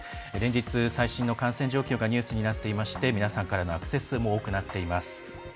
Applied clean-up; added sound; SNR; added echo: none; none; none; none.